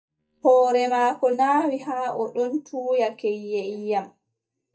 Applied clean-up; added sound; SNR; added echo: neural mask model DeepFilterNet 3.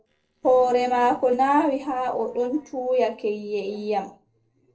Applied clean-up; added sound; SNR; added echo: neural separator model SepFormer DNS4.